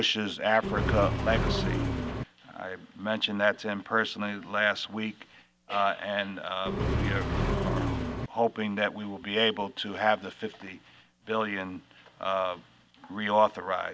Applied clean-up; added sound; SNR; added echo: none; Accelerating, revving, vroom; -2 dB; none.